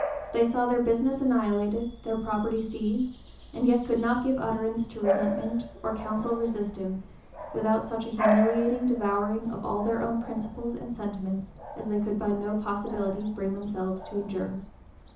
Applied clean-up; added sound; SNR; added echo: none; Bark / Bird vocalization, bird call, bird song; 8 dB; reverberation time 0.6 s.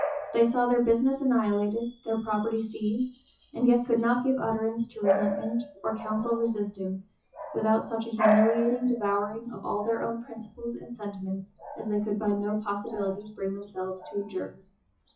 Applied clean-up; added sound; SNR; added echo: classical method WPE with log-MMSE.